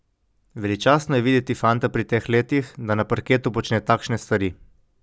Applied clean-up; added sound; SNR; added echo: none; none; none; none.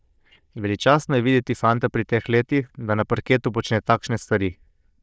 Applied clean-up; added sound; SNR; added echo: neural diffusion model UNIVERSE++.